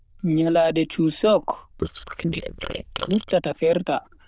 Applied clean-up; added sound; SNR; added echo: neural diffusion model UNIVERSE++.